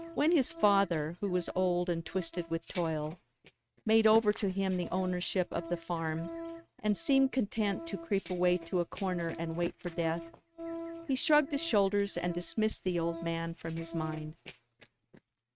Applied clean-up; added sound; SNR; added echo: neural mask model RNNoise.